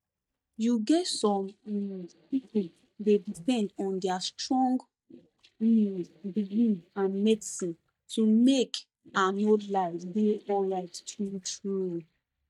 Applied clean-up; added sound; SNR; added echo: neural mask model DeepFilterNet 3.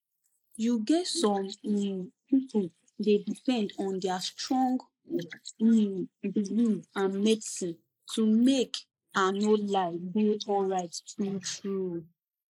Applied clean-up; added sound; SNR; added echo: neural mask model Resemble Enhance denoiser.